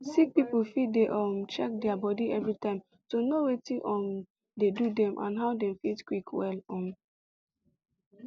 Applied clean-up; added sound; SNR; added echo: none; none; none; none.